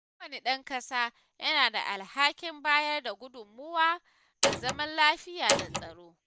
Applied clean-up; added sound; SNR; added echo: none; Door; -2 dB; none.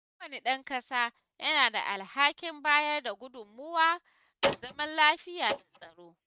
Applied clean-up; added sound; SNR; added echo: neural mask model RNNoise.